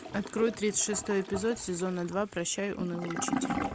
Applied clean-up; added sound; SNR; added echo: none; Toilet flush / Gurgling; 6 dB; none.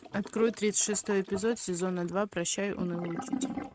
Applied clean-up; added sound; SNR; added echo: neural mask model RNNoise.